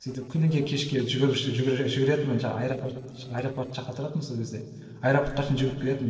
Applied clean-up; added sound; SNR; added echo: neural separator model SepFormer DNS4.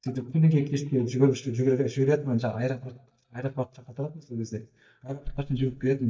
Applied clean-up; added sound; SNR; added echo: neural mask model DeepFilterNet 3.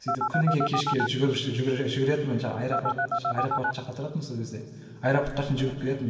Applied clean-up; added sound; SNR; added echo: none; Telephone; 0 dB; reverberation time 2.4 s.